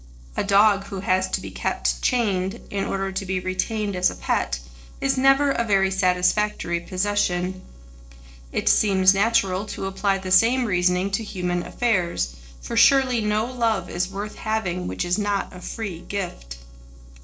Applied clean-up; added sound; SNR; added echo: neural separator model SepFormer DNS4.